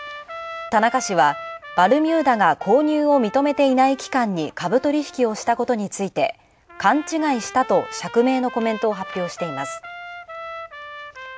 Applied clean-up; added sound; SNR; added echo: none; Trumpet; 16 dB; none.